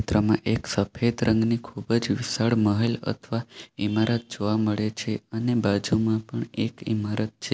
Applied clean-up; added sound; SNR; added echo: none; none; none; none.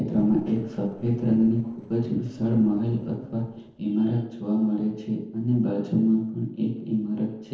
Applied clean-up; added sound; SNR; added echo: neural separator model SepFormer DNS4.